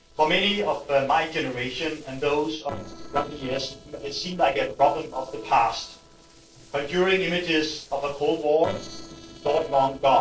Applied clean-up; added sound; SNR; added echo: neural separator model SepFormer DNS4.